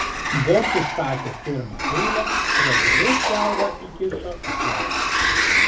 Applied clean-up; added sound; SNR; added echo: none; Sliding door; -4 dB; reverberation time 0.3 s.